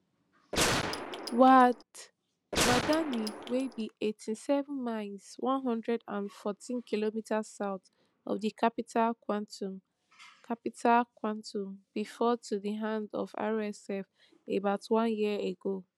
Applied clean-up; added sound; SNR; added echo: none; Gunshot, gunfire; 1 dB; none.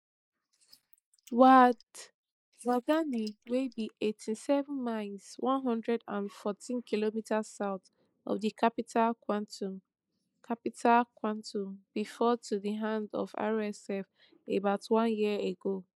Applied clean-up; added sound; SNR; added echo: neural mask model Resemble Enhance denoiser.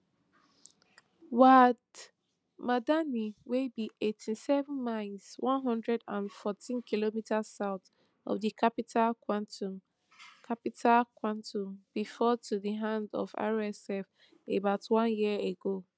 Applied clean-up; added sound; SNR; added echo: none; none; none; none.